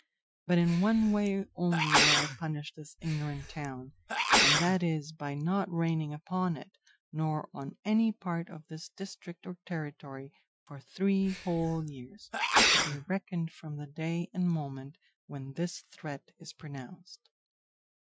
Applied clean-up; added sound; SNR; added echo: classical method Wiener filter.